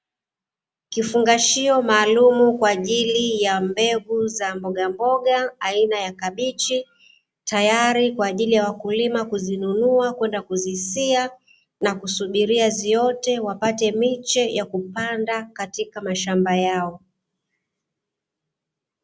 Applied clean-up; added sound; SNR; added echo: none; none; none; none.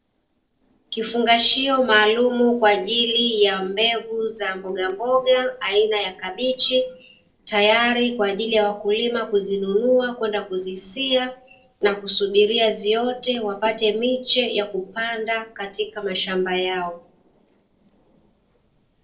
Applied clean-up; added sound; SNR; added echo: neural separator model SepFormer DNS4.